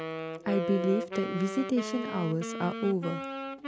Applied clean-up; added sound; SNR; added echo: none; Wind instrument, woodwind instrument; 5 dB; none.